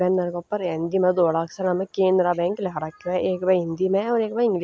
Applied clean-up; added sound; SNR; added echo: none; none; none; none.